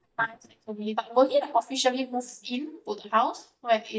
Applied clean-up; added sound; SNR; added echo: neural mask model DeepFilterNet 3.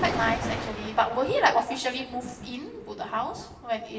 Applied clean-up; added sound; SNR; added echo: none; Thunder; 8 dB; reverberation time 0.8 s.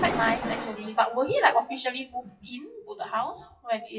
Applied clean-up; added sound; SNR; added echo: classical method WPE with log-MMSE.